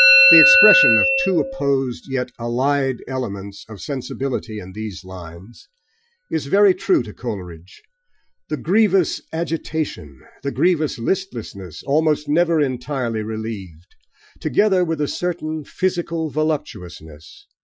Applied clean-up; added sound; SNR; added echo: classical method Wiener filter.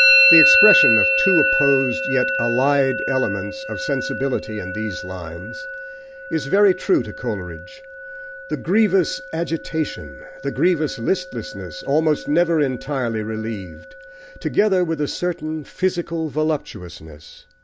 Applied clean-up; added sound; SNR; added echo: none; Musical instrument; 2 dB; none.